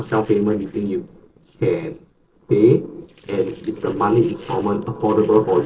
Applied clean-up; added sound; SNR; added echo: neural separator model SepFormer DNS4.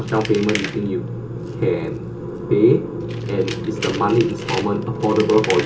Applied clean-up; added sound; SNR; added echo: none; Tools; 14 dB; reverberation time 0.2 s.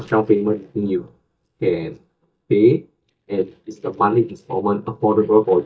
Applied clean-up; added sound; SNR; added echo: neural mask model DeepFilterNet 3.